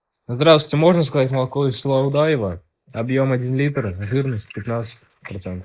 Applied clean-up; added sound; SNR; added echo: neural mask model Resemble Enhance denoiser.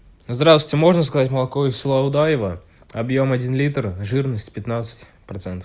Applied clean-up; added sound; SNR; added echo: none; none; none; none.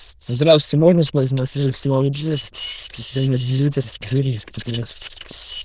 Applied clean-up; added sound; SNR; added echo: neural diffusion model UNIVERSE++.